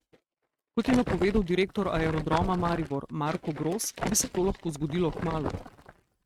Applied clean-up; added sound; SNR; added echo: neural mask model RNNoise.